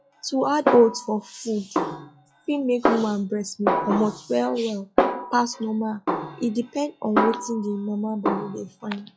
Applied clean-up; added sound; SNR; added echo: classical method log-MMSE.